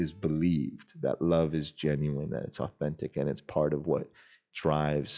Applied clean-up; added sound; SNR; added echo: classical method log-MMSE.